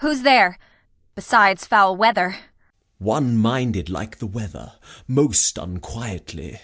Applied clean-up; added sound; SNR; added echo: none; none; none; none.